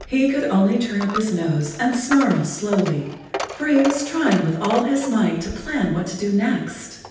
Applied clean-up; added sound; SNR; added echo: none; Coin (dropping); 12 dB; reverberation time 0.9 s.